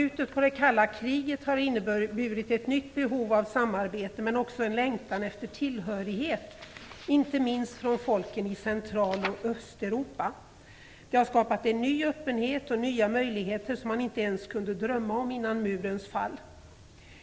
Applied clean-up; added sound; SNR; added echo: none; none; none; none.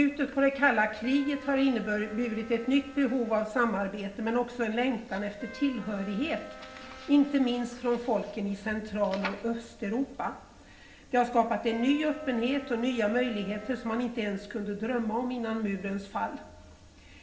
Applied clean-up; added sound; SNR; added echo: none; Wind instrument, woodwind instrument; 19 dB; reverberation time 1.7 s.